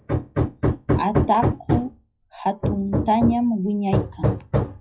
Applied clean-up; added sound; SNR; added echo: classical method WPE with log-MMSE.